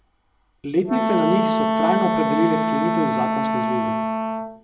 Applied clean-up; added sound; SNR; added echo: none; Wind instrument, woodwind instrument; -2 dB; reverberation time 0.9 s.